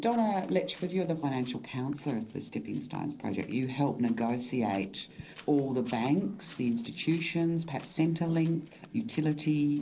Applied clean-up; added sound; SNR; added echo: neural separator model SepFormer DNS4.